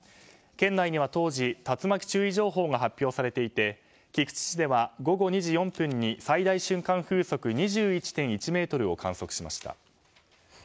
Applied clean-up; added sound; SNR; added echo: none; none; none; none.